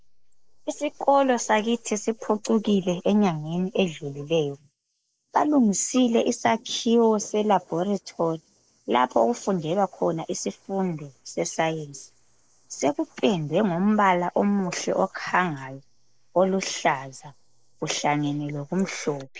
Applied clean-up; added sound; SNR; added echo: neural mask model Resemble Enhance denoiser.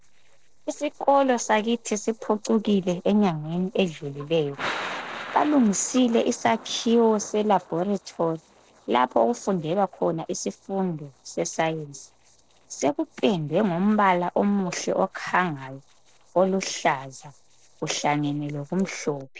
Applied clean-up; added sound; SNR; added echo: neural separator model SepFormer DNS4.